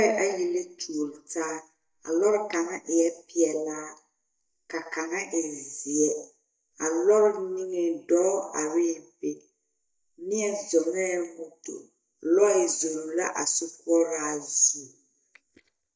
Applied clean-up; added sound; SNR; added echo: neural mask model DeepFilterNet 3.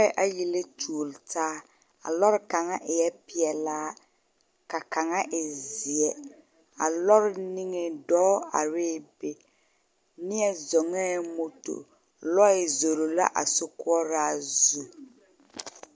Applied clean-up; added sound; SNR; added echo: none; none; none; none.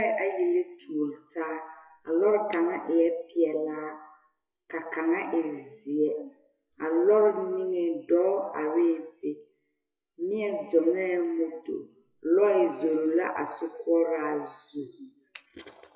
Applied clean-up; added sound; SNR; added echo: classical method WPE with log-MMSE.